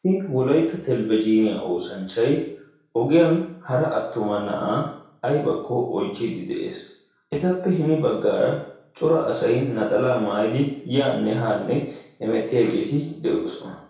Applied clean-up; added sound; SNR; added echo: none; none; none; reverberation time 0.6 s.